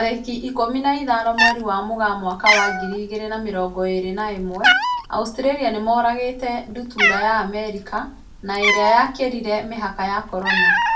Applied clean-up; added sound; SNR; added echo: none; Cat; 1 dB; reverberation time 0.3 s.